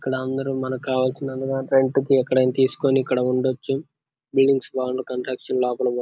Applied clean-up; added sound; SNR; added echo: none; none; none; none.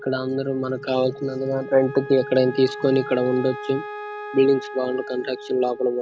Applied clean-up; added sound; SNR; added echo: none; Wind instrument, woodwind instrument; 13 dB; none.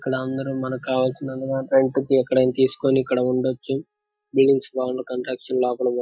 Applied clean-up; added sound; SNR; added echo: classical method Wiener filter.